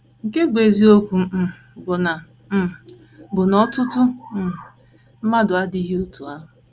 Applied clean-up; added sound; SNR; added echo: none; none; none; none.